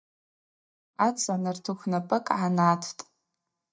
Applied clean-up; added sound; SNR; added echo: neural mask model DeepFilterNet 3.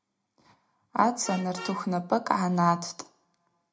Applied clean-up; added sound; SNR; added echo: none; Vehicle horn, car horn, honking; 19 dB; reverberation time 0.3 s.